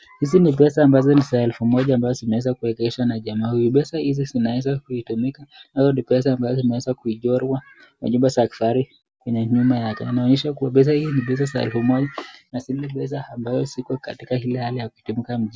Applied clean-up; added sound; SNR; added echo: none; none; none; none.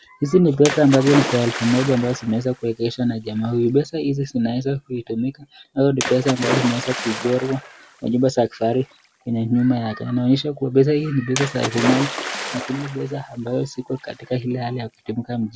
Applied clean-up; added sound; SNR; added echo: none; Splash, splatter; 10 dB; none.